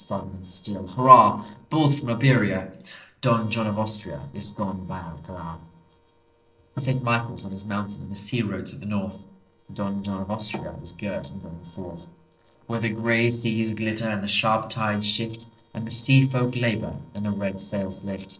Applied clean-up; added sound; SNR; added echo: neural separator model SepFormer DNS4.